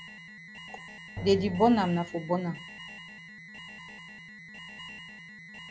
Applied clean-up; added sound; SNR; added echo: none; Alarm + Drum; 12 dB; none.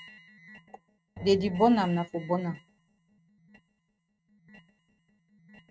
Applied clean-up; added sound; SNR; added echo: neural mask model RNNoise.